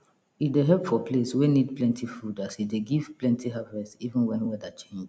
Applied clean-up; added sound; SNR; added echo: none; none; none; none.